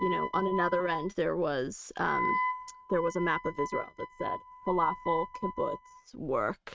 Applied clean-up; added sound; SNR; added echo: neural mask model RNNoise.